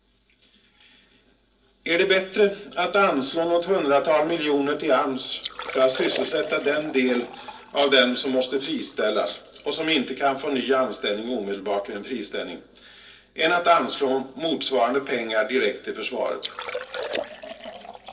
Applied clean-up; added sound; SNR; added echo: neural separator model SepFormer DNS4.